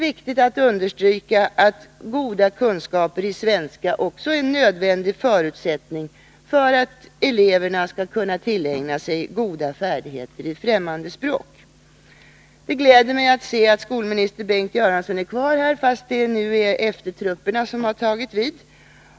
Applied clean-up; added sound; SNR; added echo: none; none; none; none.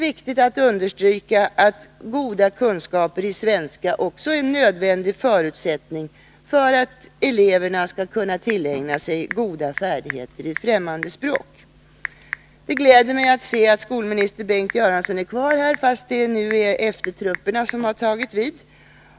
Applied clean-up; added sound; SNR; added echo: none; Telephone / Typing; 18 dB; none.